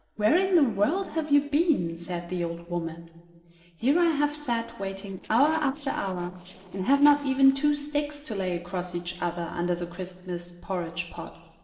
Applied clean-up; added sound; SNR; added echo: neural separator model SepFormer DNS4.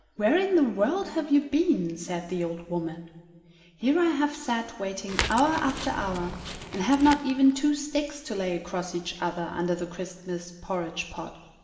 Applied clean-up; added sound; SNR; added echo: none; Crackle; 8 dB; reverberation time 1.9 s.